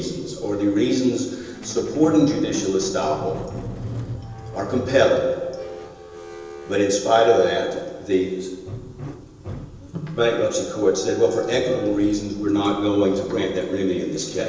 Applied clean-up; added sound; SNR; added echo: none; Squeak; 15 dB; reverberation time 1.0 s.